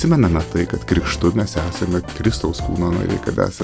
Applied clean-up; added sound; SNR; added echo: none; Piano + Drum kit; 10 dB; none.